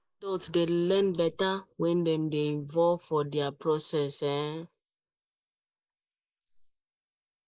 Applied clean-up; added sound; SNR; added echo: neural mask model Resemble Enhance denoiser.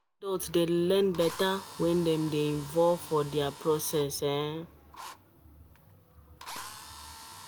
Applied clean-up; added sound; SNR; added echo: none; Drill; 17 dB; none.